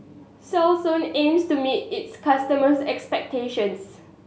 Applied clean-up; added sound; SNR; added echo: none; none; none; none.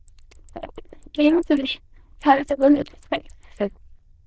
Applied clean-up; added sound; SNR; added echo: neural diffusion model UNIVERSE++.